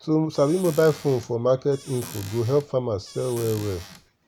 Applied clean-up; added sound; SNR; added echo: none; Squeak / Cupboard open or close; 18 dB; none.